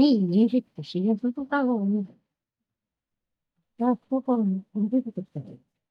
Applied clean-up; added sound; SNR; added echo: neural mask model DeepFilterNet 3.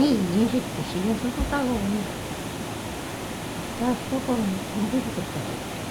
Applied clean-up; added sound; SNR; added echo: none; Water; 5 dB; none.